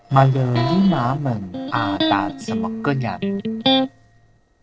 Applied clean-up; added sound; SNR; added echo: neural separator model SepFormer DNS4.